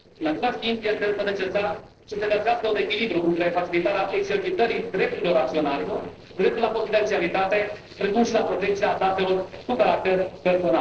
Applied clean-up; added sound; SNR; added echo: neural separator model SepFormer DNS4.